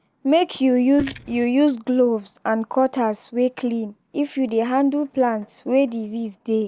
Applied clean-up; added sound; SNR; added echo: neural mask model Resemble Enhance denoiser.